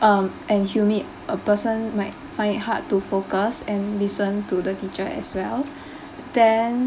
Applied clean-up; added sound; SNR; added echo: none; none; none; none.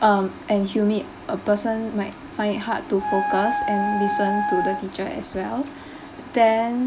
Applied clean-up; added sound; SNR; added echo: none; Wind instrument, woodwind instrument; 3 dB; none.